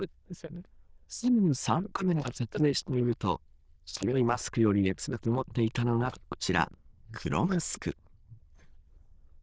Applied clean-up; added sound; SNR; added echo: neural diffusion model UNIVERSE++.